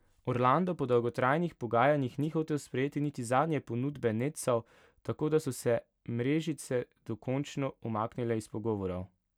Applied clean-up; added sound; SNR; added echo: none; none; none; none.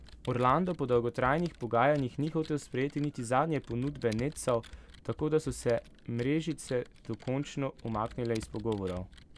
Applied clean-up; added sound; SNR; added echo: none; Computer keyboard; 19 dB; none.